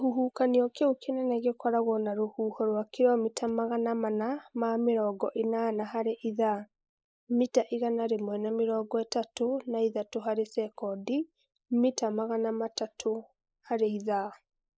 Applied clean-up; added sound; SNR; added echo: neural mask model Resemble Enhance denoiser.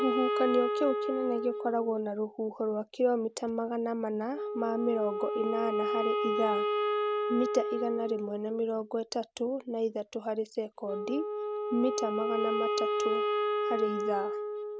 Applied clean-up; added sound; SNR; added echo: none; Wind instrument, woodwind instrument; 1 dB; none.